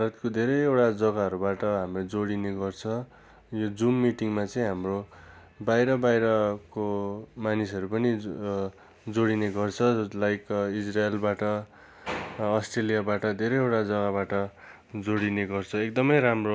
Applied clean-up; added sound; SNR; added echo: none; none; none; none.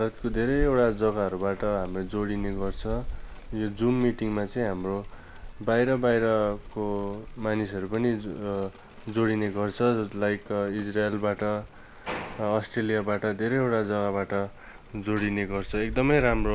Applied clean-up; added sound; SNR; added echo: none; Rain; 11 dB; none.